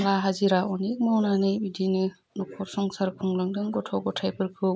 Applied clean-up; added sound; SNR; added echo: none; none; none; none.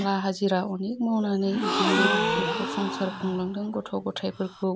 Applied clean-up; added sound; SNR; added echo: none; Gasp; 1 dB; none.